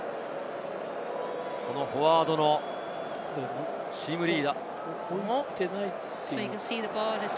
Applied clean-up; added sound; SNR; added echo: none; none; none; none.